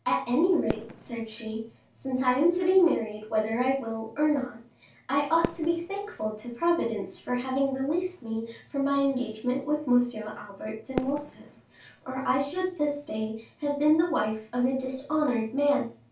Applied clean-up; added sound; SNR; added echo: none; Fireworks; 13 dB; reverberation time 0.2 s.